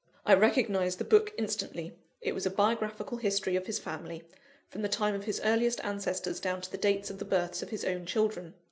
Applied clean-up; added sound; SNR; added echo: none; none; none; none.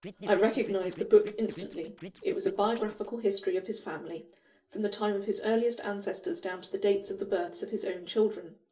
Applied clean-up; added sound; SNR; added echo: neural separator model SepFormer DNS4.